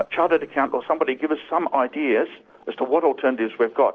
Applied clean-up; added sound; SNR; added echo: neural separator model SepFormer DNS4.